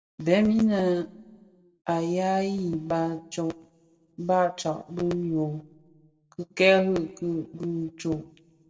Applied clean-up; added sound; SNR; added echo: none; none; none; reverberation time 0.6 s.